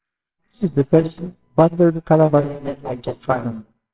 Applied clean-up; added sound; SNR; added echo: neural separator model SepFormer WHAMR!.